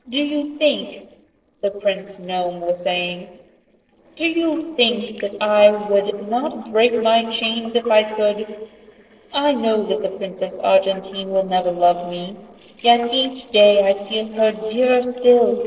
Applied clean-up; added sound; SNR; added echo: neural separator model SepFormer DNS4.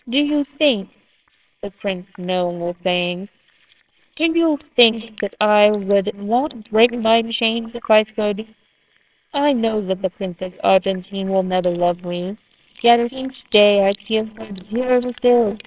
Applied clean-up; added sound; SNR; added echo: neural separator model SepFormer WHAMR!.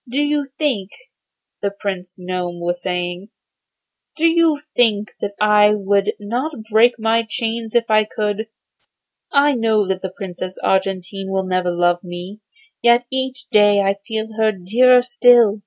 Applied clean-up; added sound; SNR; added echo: none; none; none; none.